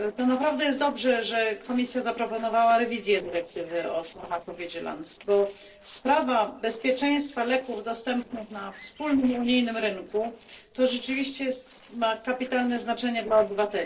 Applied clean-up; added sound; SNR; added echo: neural separator model SepFormer DNS4.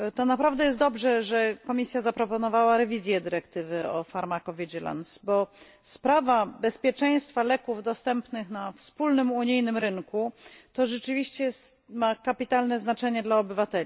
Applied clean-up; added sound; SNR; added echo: none; none; none; none.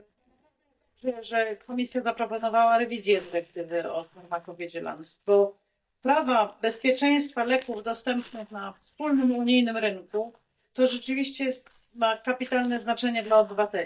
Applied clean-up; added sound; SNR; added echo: neural mask model DeepFilterNet 3.